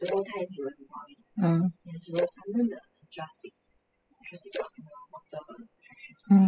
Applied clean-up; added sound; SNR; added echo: classical method spectral subtraction.